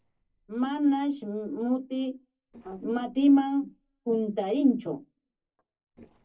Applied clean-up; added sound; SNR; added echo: neural separator model SepFormer DNS4.